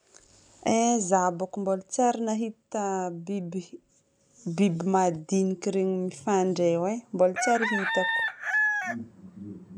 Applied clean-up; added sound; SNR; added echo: none; Chicken, rooster; 3 dB; none.